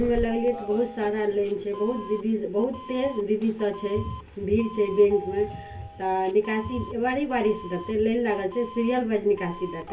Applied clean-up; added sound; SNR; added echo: none; Doorbell; 15 dB; reverberation time 0.2 s.